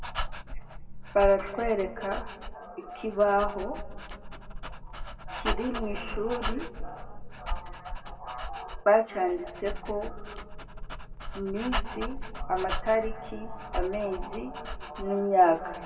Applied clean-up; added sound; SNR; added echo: none; Dog; 5 dB; reverberation time 1.5 s.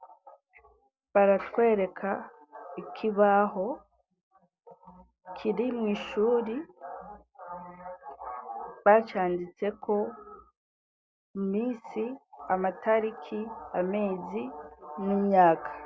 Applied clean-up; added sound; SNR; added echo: none; none; none; none.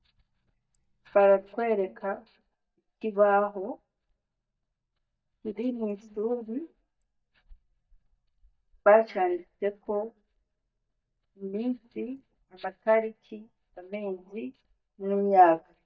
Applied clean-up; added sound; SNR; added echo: neural mask model DeepFilterNet 3.